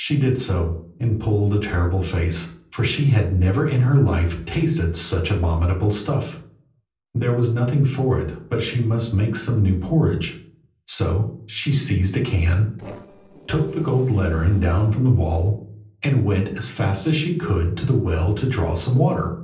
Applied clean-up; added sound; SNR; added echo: neural separator model SepFormer DNS4.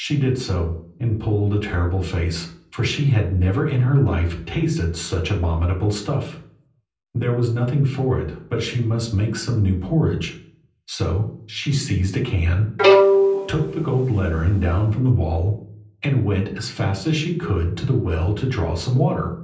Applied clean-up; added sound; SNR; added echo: none; Bowed string instrument; -2 dB; reverberation time 0.6 s.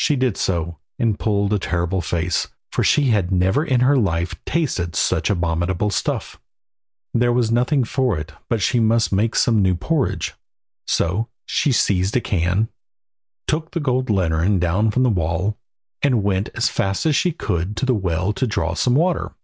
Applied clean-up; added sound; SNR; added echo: none; none; none; none.